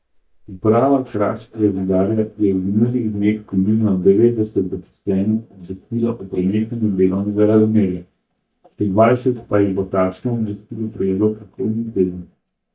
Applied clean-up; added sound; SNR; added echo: neural mask model DeepFilterNet 3.